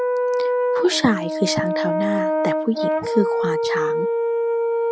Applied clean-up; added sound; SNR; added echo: none; Brass instrument; -4 dB; none.